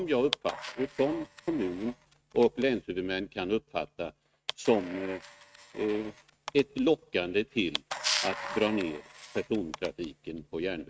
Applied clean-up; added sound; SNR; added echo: neural mask model RNNoise.